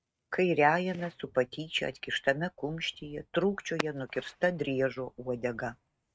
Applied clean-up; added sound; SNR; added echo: neural mask model RNNoise.